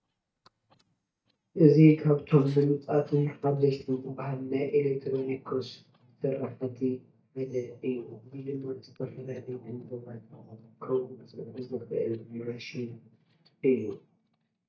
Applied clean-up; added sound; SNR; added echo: neural mask model DeepFilterNet 3.